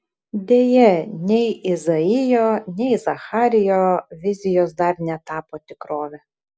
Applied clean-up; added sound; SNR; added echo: none; none; none; none.